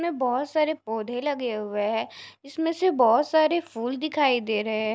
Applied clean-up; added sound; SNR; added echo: none; none; none; none.